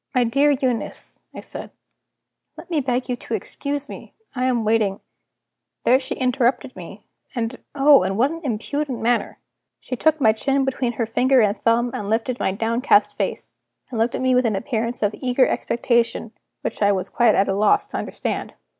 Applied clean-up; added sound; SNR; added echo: none; none; none; none.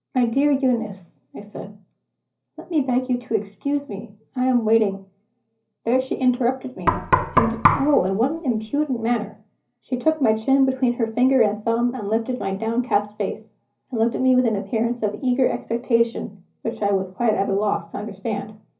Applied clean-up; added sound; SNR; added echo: none; Knock; 0 dB; reverberation time 0.5 s.